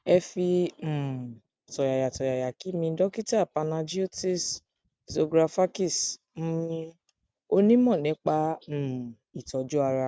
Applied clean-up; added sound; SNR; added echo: none; none; none; none.